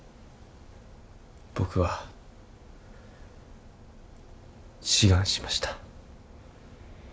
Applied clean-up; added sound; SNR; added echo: none; none; none; none.